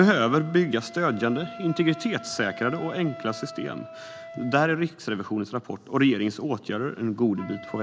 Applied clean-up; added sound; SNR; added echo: none; Wind instrument, woodwind instrument; 17 dB; none.